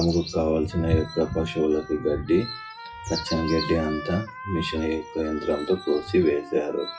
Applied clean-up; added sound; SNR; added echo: classical method WPE with log-MMSE.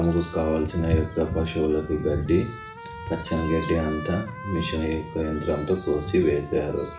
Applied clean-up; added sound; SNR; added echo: none; Trumpet; 15 dB; reverberation time 0.4 s.